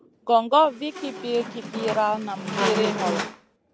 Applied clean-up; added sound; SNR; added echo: none; Squeak; 5 dB; none.